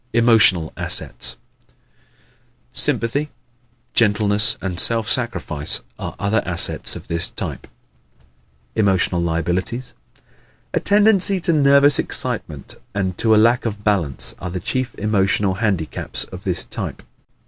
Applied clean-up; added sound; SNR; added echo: none; none; none; none.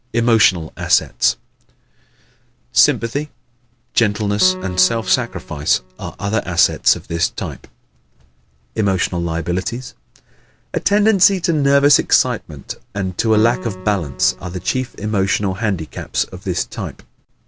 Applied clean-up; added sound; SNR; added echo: none; Piano; 16 dB; none.